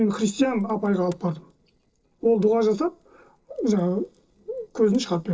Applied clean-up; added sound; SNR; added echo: neural separator model SepFormer DNS4.